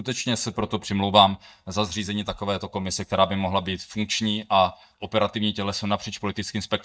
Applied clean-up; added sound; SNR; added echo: neural mask model DeepFilterNet 3.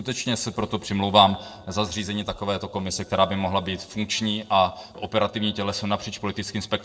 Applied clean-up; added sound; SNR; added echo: neural separator model SepFormer DNS4.